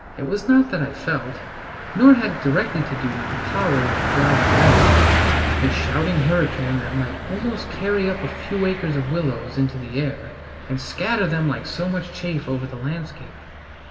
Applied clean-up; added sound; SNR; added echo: none; Car passing by; 1 dB; reverberation time 3.0 s.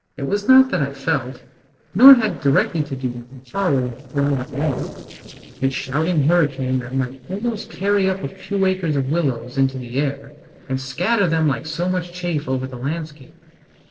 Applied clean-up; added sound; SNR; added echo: neural separator model SepFormer DNS4.